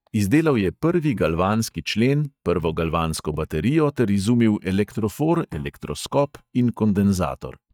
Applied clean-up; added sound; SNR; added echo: neural mask model DeepFilterNet 3.